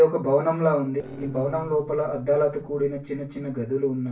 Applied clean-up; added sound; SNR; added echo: neural separator model SepFormer DNS4.